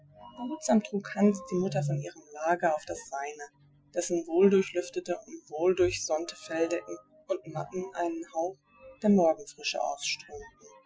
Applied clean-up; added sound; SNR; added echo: classical method Wiener filter.